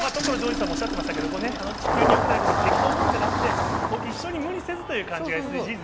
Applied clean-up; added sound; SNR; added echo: none; Engine starting; -4 dB; none.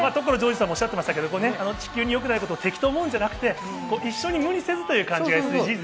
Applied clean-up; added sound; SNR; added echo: none; none; none; none.